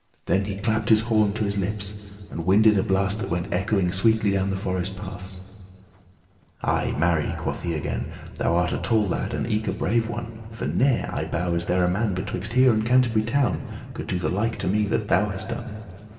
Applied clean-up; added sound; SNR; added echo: neural separator model SepFormer DNS4.